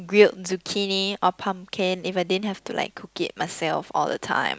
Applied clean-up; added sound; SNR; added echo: none; none; none; none.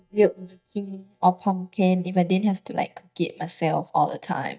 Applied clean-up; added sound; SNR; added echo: neural mask model DeepFilterNet 3.